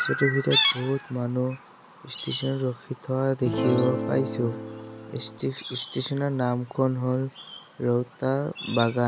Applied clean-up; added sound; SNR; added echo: none; Chirp, tweet + Acoustic guitar / Strum; 4 dB; none.